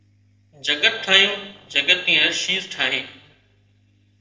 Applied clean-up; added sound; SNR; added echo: neural separator model SepFormer DNS4.